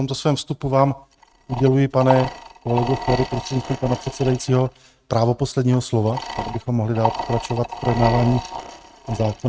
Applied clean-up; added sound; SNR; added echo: neural mask model RNNoise.